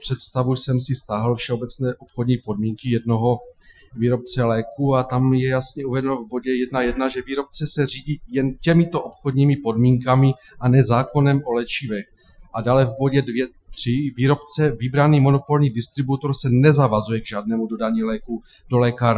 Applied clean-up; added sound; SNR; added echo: classical method Wiener filter.